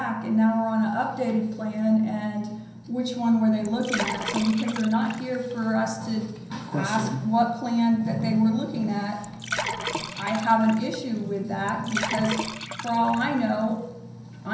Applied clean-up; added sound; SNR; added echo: none; Liquid; 9 dB; reverberation time 0.6 s.